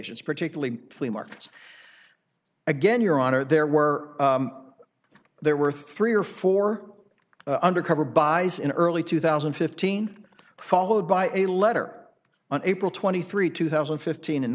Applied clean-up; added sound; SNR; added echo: none; none; none; none.